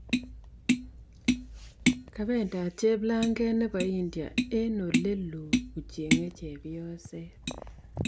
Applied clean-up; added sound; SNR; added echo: none; Tap; 1 dB; none.